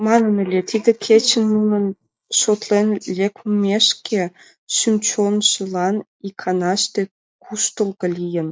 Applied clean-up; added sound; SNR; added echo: neural mask model Resemble Enhance denoiser.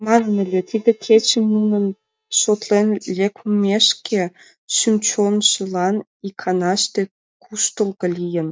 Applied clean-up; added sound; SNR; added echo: neural mask model DeepFilterNet 3.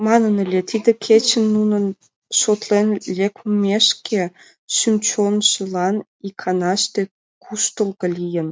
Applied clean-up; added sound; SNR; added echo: none; none; none; none.